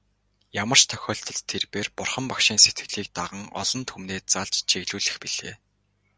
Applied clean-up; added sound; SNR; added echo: none; none; none; none.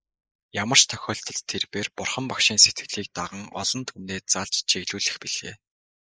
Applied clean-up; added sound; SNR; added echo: neural mask model Resemble Enhance denoiser.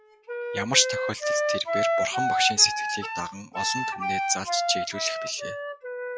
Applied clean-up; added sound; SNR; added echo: classical method log-MMSE.